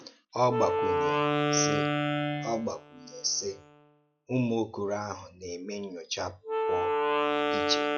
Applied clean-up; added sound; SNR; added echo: classical method log-MMSE.